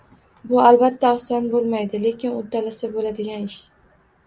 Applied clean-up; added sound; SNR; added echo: none; none; none; none.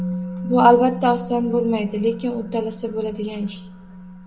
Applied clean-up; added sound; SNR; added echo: none; Musical instrument; 10 dB; reverberation time 0.5 s.